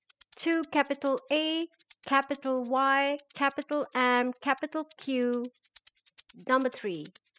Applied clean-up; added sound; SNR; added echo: classical method spectral subtraction.